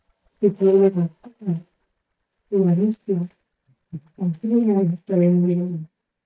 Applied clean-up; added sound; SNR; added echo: neural mask model DeepFilterNet 3.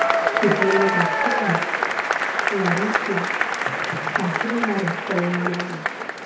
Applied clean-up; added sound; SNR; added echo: none; Applause / Crowd / Cheering; -3 dB; reverberation time 0.5 s.